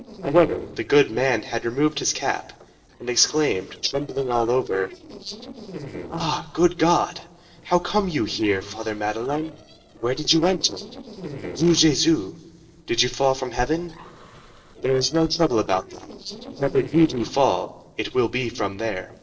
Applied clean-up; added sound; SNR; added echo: neural separator model SepFormer DNS4.